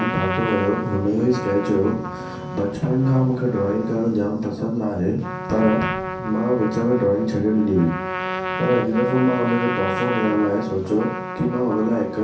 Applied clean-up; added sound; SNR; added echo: none; Trumpet; 8 dB; reverberation time 0.6 s.